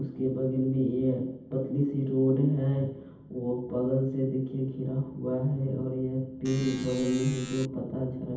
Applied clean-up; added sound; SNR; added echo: none; Alarm; 15 dB; reverberation time 0.8 s.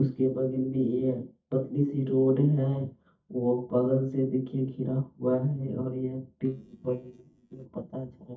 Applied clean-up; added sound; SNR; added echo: neural mask model DeepFilterNet 3.